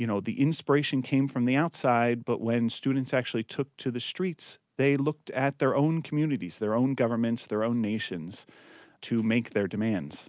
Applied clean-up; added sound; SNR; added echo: none; none; none; none.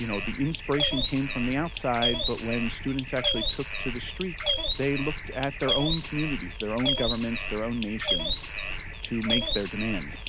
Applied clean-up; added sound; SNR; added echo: none; Bird; 0 dB; none.